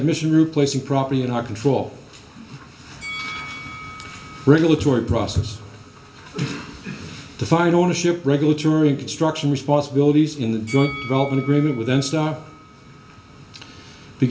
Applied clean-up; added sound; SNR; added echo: none; Bell; 20 dB; reverberation time 0.3 s.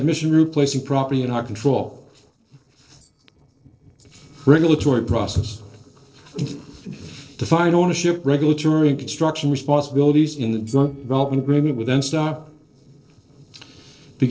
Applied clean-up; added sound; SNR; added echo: neural separator model SepFormer DNS4.